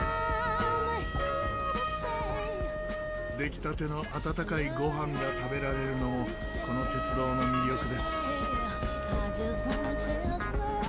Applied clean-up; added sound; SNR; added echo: none; Wind instrument, woodwind instrument; 4 dB; none.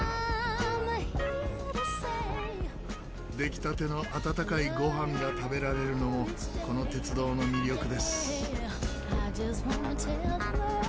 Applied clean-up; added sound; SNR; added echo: none; none; none; none.